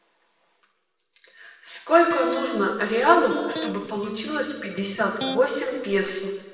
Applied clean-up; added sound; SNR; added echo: none; Electric guitar; 9 dB; reverberation time 1.3 s.